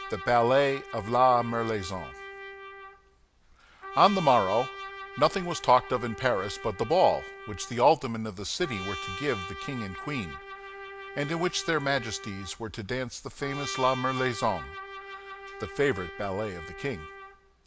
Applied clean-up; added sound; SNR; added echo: none; Trumpet; 13 dB; none.